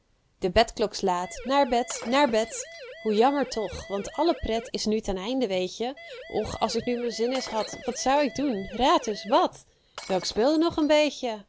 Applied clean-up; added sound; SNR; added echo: none; Shatter + Siren; 15 dB; none.